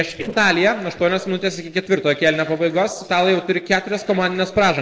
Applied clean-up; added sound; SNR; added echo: neural separator model SepFormer DNS4.